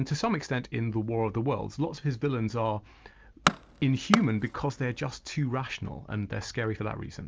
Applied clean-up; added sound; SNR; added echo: none; Tools; 2 dB; none.